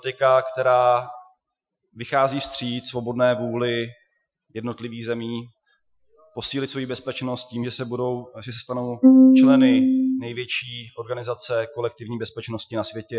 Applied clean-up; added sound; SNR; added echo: classical method Wiener filter.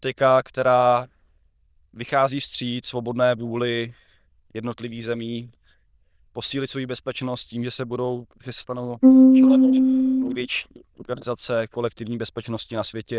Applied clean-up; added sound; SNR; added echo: neural diffusion model UNIVERSE++.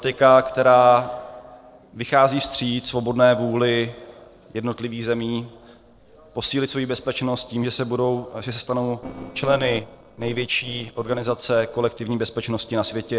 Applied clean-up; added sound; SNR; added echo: neural separator model SepFormer DNS4.